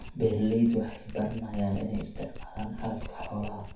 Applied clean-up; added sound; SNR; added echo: none; Domestic sounds, home sounds; 10 dB; reverberation time 0.6 s.